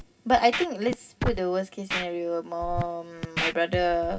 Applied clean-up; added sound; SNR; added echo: none; Scratching (performance technique); 7 dB; reverberation time 0.4 s.